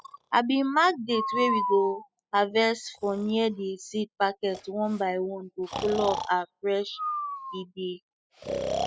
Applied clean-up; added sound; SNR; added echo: classical method spectral subtraction.